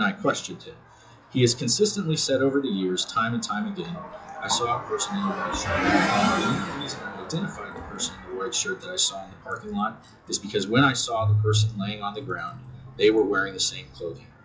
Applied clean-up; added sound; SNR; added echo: classical method WPE with log-MMSE.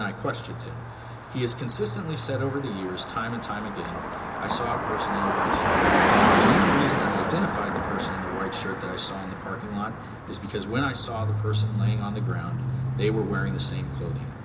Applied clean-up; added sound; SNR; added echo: none; Car passing by; -4 dB; reverberation time 0.2 s.